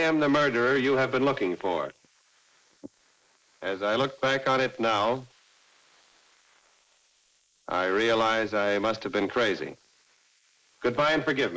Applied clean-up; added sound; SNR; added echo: neural mask model Resemble Enhance denoiser.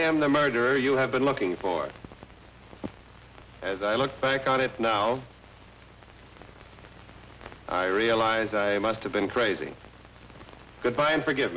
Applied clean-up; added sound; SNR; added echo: none; none; none; none.